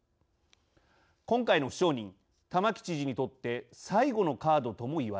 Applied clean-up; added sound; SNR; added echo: none; none; none; none.